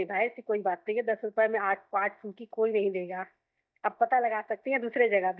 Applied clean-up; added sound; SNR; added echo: neural mask model DeepFilterNet 3.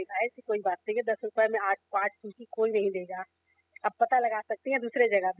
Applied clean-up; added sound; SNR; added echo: classical method spectral subtraction.